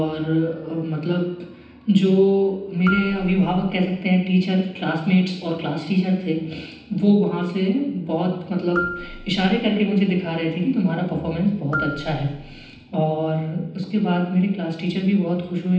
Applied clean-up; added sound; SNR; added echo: none; Marimba, xylophone; 13 dB; reverberation time 0.9 s.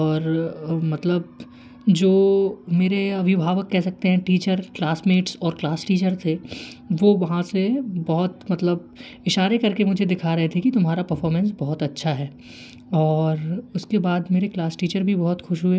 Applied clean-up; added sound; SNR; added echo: none; none; none; none.